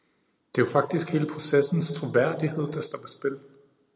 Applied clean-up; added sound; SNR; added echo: none; none; none; none.